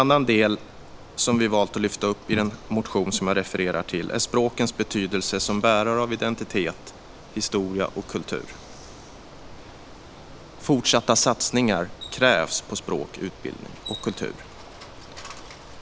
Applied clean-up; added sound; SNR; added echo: none; Bicycle; 17 dB; none.